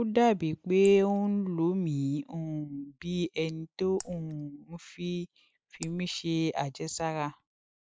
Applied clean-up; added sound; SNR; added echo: neural mask model Resemble Enhance denoiser.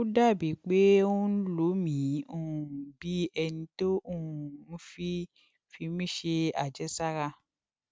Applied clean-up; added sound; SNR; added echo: none; none; none; none.